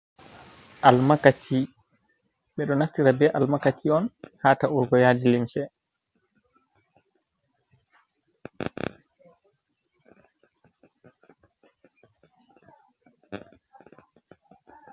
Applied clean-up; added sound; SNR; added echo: none; none; none; none.